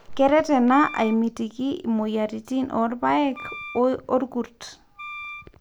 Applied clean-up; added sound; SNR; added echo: none; Wind instrument, woodwind instrument; 15 dB; none.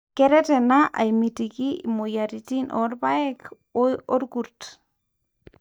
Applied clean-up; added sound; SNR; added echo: neural mask model DeepFilterNet 3.